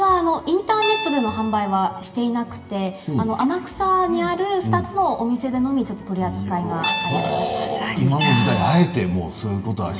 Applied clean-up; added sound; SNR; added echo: none; Guitar; 7 dB; reverberation time 0.9 s.